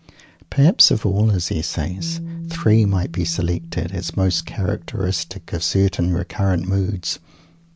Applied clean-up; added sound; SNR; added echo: none; Bass guitar; 16 dB; none.